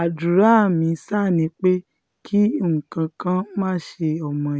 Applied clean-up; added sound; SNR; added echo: none; none; none; none.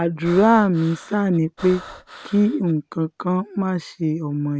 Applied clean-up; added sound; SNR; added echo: none; Breathing; 18 dB; none.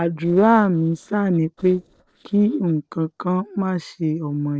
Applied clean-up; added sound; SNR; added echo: neural separator model SepFormer DNS4.